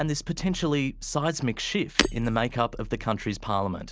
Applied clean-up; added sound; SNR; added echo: none; Shatter; 4 dB; none.